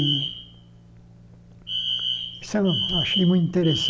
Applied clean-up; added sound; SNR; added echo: none; Alarm; 3 dB; none.